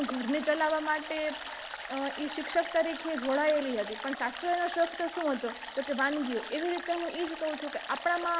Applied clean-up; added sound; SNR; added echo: none; Stream; 10 dB; none.